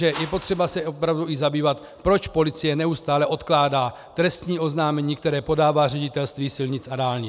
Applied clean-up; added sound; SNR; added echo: none; Whoosh, swoosh, swish; 17 dB; none.